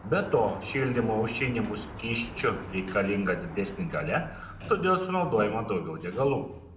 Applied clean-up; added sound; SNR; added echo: none; Sliding door; 13 dB; reverberation time 0.7 s.